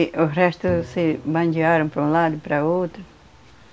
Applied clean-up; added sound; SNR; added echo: none; Bowed string instrument; 19 dB; none.